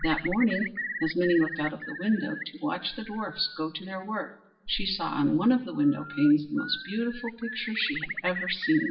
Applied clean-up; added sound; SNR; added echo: none; Bird; 10 dB; reverberation time 0.7 s.